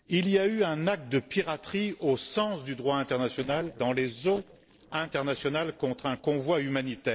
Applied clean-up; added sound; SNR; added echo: neural separator model SepFormer DNS4.